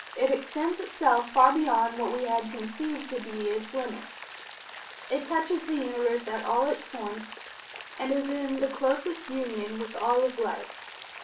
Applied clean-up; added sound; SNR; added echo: none; Rain; 14 dB; reverberation time 0.3 s.